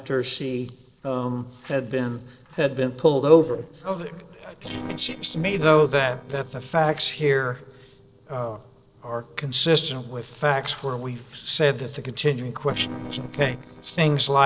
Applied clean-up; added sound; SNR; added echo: neural separator model SepFormer DNS4.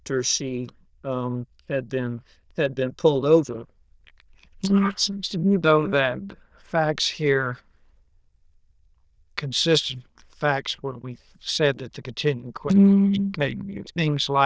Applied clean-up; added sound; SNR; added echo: neural diffusion model UNIVERSE++.